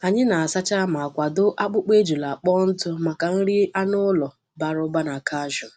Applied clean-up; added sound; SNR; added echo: none; none; none; none.